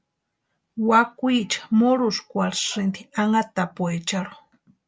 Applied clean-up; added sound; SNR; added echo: none; none; none; none.